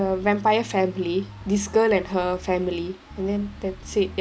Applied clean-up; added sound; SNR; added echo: none; Bass guitar; 17 dB; none.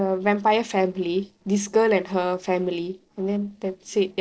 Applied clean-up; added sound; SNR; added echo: neural separator model SepFormer DNS4.